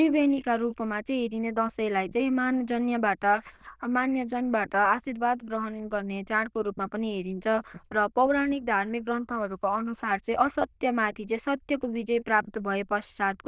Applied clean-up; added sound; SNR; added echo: neural diffusion model UNIVERSE++.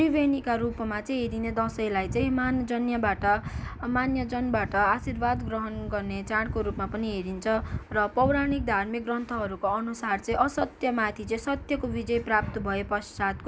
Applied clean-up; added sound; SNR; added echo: none; none; none; none.